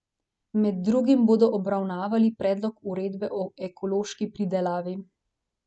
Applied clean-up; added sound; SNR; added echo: none; none; none; none.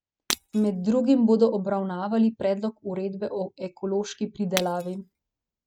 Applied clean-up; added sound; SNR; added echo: neural mask model RNNoise.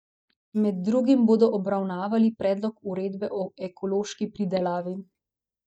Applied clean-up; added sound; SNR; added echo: neural mask model DeepFilterNet 3.